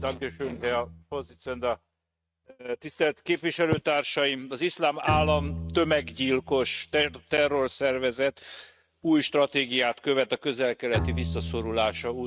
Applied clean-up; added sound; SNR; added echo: neural mask model RNNoise.